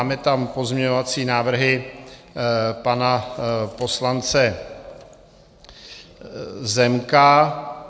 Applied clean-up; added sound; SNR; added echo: none; none; none; none.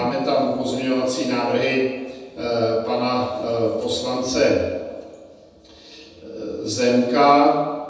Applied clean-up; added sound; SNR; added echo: none; none; none; reverberation time 1.1 s.